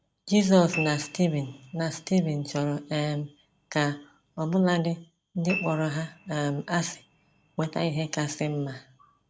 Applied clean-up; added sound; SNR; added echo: none; Piano; 17 dB; none.